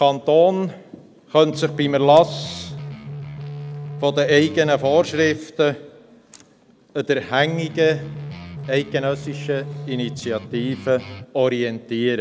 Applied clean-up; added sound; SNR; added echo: none; Guitar; 12 dB; none.